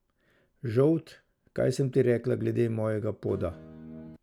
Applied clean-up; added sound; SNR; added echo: none; Guitar; 15 dB; none.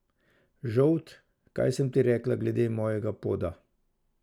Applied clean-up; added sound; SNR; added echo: none; none; none; none.